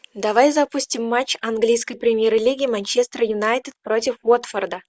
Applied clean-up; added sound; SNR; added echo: none; none; none; none.